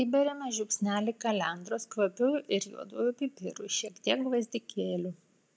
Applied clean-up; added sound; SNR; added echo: none; none; none; none.